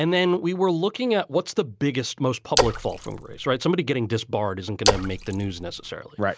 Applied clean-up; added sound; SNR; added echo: none; Splash, splatter; 2 dB; none.